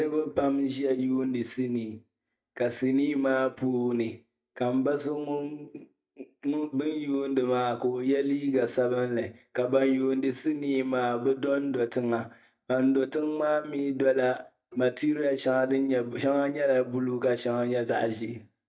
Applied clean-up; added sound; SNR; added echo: neural mask model DeepFilterNet 3.